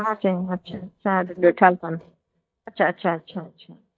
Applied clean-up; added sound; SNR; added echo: neural mask model DeepFilterNet 3.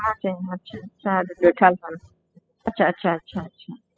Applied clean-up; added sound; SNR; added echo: classical method spectral subtraction.